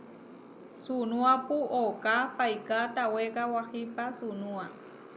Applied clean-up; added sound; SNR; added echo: none; Motorcycle; 17 dB; none.